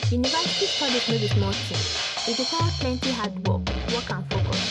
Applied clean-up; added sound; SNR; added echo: none; Drum kit; -4 dB; none.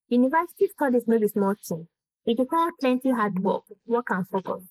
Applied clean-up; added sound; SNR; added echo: neural mask model Resemble Enhance denoiser.